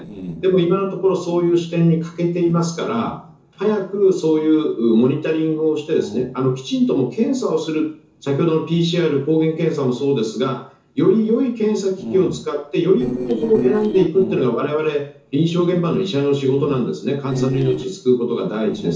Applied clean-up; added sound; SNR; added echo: neural separator model SepFormer DNS4.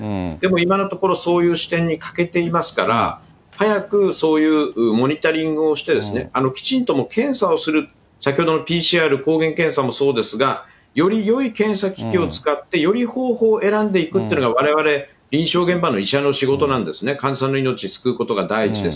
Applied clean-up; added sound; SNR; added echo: none; none; none; none.